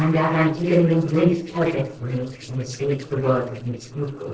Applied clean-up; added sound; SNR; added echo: neural separator model SepFormer DNS4.